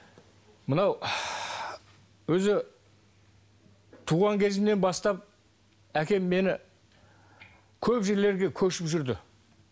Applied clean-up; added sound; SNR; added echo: none; none; none; none.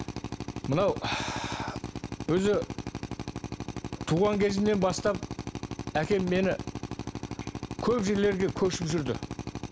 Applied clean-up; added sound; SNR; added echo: none; Drill; 7 dB; none.